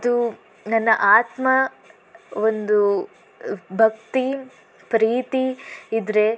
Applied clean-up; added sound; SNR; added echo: none; none; none; none.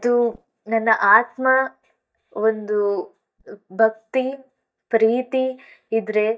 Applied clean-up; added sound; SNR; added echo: neural mask model DeepFilterNet 3.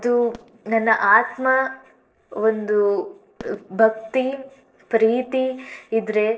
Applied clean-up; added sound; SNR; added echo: neural separator model SepFormer DNS4.